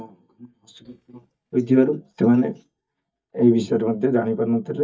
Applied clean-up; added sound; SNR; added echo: neural mask model DeepFilterNet 3.